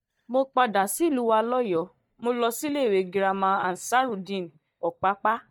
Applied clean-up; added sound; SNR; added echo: neural mask model DeepFilterNet 3.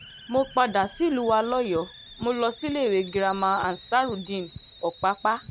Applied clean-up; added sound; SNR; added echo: none; Hiss; 19 dB; none.